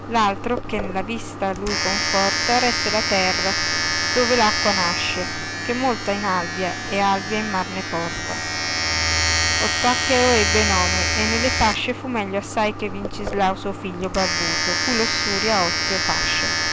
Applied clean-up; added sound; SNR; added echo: none; Domestic sounds, home sounds; -1 dB; none.